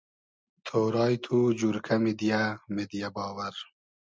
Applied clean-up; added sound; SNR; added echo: none; none; none; none.